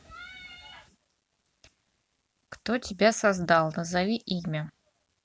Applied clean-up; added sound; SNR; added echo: none; none; none; none.